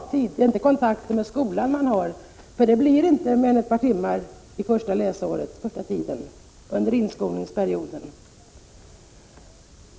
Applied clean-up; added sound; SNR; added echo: none; none; none; none.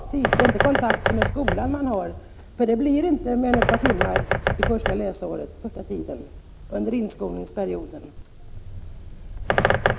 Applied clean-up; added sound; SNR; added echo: none; Bird; 0 dB; none.